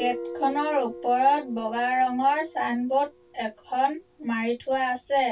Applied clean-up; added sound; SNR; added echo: none; Guitar; 15 dB; reverberation time 0.1 s.